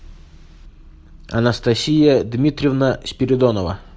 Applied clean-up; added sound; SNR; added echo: none; none; none; none.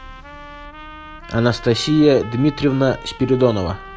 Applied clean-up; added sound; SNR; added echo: none; Trumpet; 18 dB; none.